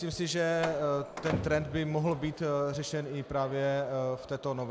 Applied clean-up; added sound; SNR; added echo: none; Slam; 10 dB; none.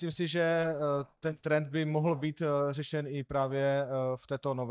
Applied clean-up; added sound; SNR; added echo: neural mask model DeepFilterNet 3.